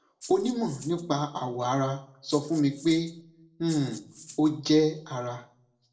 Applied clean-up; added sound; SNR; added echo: neural separator model SepFormer DNS4.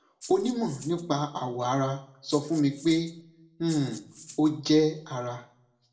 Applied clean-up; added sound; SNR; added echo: none; Rattle (instrument); 19 dB; reverberation time 0.4 s.